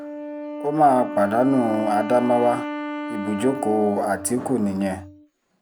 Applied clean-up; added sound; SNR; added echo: none; Wind instrument, woodwind instrument; 9 dB; none.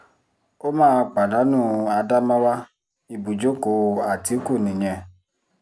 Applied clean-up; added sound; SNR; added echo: none; none; none; none.